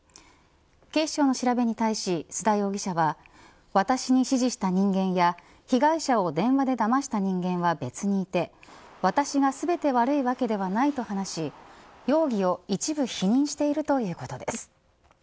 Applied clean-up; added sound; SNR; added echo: none; none; none; none.